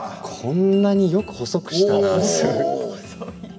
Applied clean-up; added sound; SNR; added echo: none; none; none; reverberation time 1.7 s.